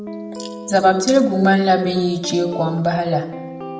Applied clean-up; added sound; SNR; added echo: none; Guitar; 14 dB; reverberation time 0.8 s.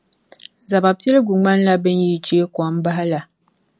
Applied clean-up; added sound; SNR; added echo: none; none; none; none.